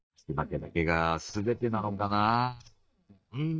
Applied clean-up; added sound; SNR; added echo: neural mask model DeepFilterNet 3.